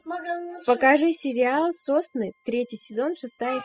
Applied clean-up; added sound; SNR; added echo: classical method spectral subtraction.